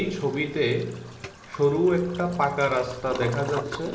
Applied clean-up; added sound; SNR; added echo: none; Toilet flush; 13 dB; none.